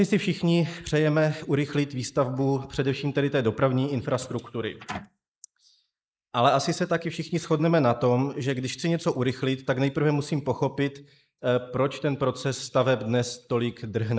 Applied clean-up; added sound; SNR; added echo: neural mask model Resemble Enhance denoiser.